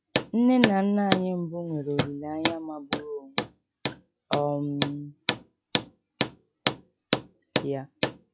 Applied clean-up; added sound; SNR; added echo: classical method log-MMSE.